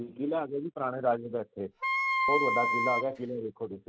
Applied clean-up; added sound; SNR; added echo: none; Wind instrument, woodwind instrument; -3 dB; none.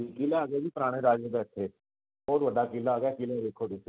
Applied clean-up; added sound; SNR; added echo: none; none; none; none.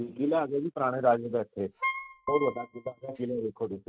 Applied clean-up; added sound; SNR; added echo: neural mask model RNNoise.